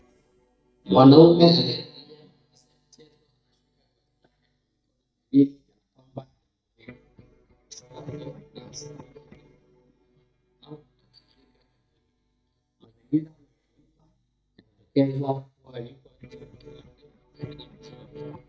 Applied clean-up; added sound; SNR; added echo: neural mask model DeepFilterNet 3.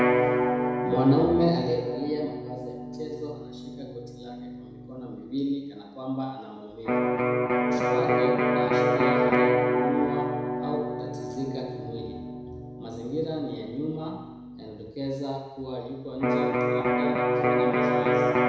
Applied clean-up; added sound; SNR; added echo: none; Electric guitar; -5 dB; reverberation time 1.0 s.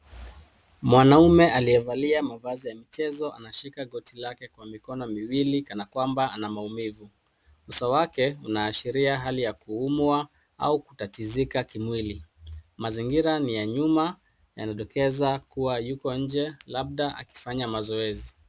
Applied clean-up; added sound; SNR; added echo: none; none; none; none.